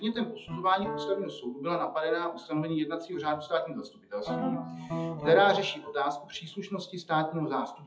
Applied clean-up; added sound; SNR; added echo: classical method WPE with log-MMSE.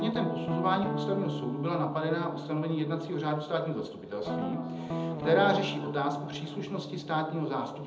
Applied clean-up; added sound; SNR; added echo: none; Guitar; 5 dB; reverberation time 0.8 s.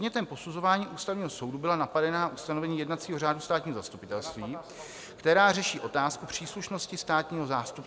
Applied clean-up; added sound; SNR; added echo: none; none; none; none.